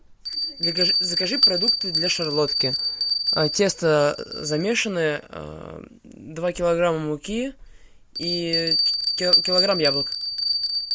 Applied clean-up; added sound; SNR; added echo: none; Bell; 0 dB; none.